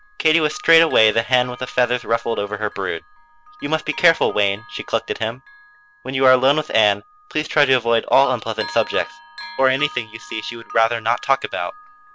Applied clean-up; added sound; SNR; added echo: none; Bell; 19 dB; none.